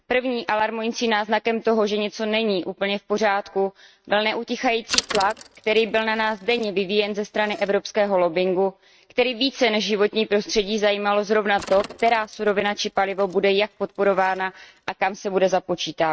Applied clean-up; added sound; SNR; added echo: neural mask model RNNoise.